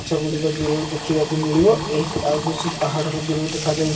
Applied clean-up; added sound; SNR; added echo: none; Sink (filling or washing) / Water tap, faucet; 10 dB; reverberation time 2.3 s.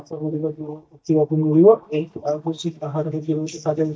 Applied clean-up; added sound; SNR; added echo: neural mask model DeepFilterNet 3.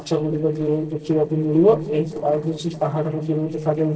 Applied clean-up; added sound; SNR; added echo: neural separator model SepFormer DNS4.